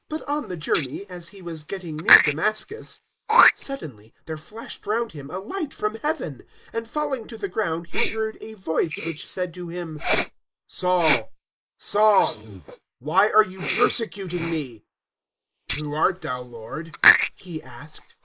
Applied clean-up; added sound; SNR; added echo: neural mask model Resemble Enhance denoiser.